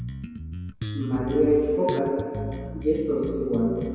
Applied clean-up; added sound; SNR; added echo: none; Bass guitar; 8 dB; reverberation time 2.2 s.